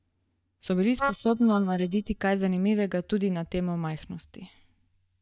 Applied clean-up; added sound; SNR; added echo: neural mask model DeepFilterNet 3.